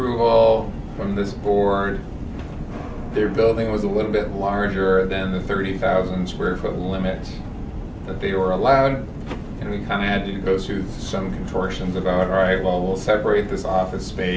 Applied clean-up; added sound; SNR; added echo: none; none; none; none.